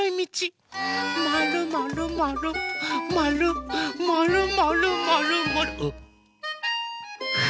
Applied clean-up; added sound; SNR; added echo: none; none; none; none.